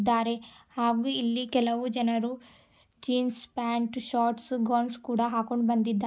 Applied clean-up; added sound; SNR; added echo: none; none; none; none.